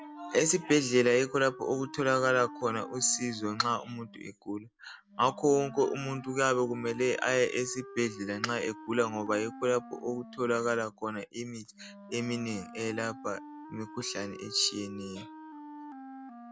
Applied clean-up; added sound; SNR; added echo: none; Wind instrument, woodwind instrument; 16 dB; none.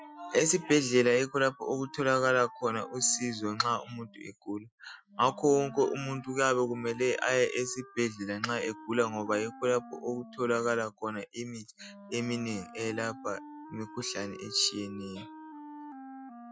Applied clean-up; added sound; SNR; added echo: classical method Wiener filter.